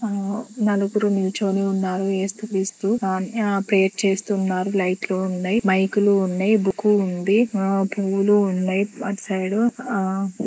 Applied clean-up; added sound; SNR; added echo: neural mask model Resemble Enhance denoiser.